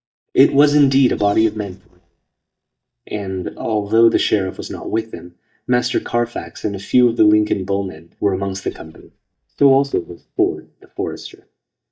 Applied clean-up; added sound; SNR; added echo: neural mask model DeepFilterNet 3.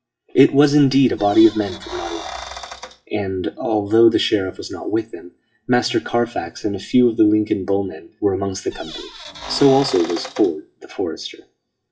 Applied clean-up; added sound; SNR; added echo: classical method WPE with log-MMSE.